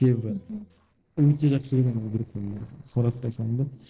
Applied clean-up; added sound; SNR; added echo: neural separator model SepFormer DNS4.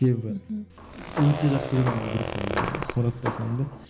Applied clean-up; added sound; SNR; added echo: none; Zipper (clothing) + Hammer; 6 dB; none.